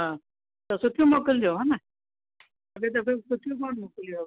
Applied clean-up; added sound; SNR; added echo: none; none; none; none.